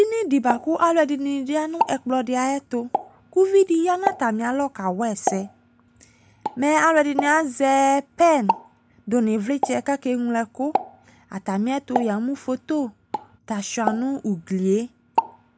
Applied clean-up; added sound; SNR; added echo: none; Explosion; 9 dB; none.